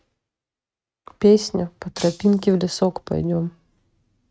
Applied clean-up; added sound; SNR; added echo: neural mask model RNNoise.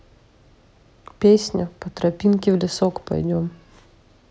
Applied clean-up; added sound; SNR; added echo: none; none; none; none.